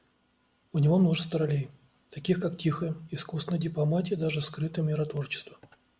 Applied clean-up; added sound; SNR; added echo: none; none; none; none.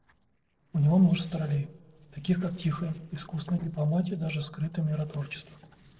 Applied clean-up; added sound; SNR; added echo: neural separator model SepFormer DNS4.